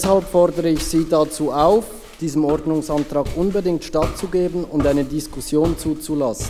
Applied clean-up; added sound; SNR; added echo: none; Walk, footsteps; 12 dB; none.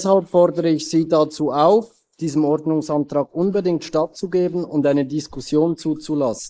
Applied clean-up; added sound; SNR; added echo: neural mask model Resemble Enhance denoiser.